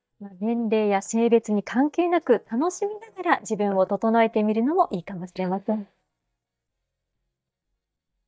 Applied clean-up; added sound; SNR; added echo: neural mask model DeepFilterNet 3.